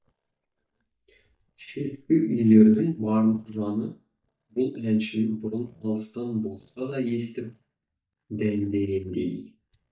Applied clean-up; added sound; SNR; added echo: neural mask model DeepFilterNet 3.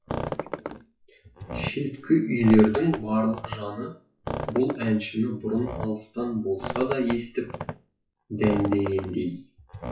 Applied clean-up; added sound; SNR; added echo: classical method WPE with log-MMSE.